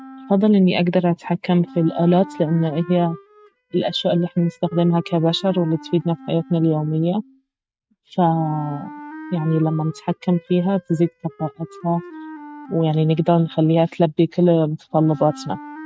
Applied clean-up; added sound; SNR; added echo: neural mask model RNNoise.